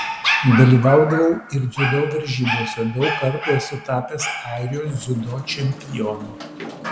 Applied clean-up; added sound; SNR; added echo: none; Dog; 7 dB; none.